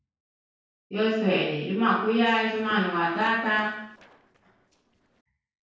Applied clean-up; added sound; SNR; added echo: neural separator model SepFormer DNS4.